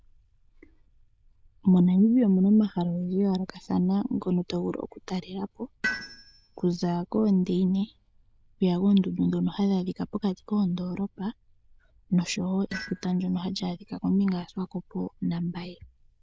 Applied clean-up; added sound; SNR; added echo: neural diffusion model UNIVERSE++.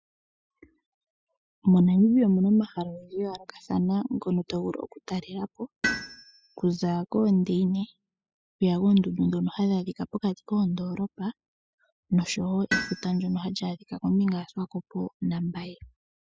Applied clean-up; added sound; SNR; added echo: classical method spectral subtraction.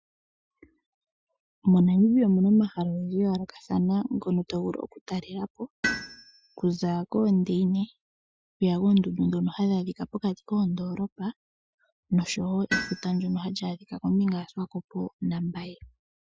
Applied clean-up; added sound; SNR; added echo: classical method Wiener filter.